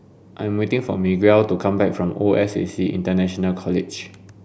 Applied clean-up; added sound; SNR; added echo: none; none; none; none.